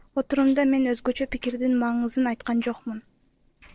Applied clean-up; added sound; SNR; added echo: neural separator model SepFormer DNS4.